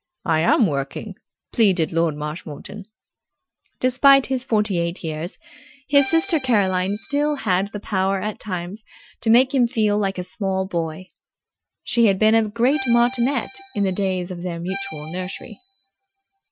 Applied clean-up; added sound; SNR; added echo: classical method Wiener filter.